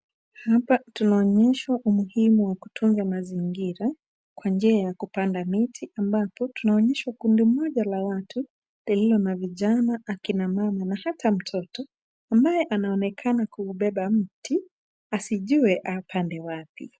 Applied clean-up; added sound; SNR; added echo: none; none; none; none.